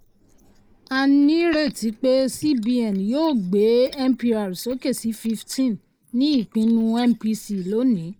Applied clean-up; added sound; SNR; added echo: neural mask model Resemble Enhance denoiser.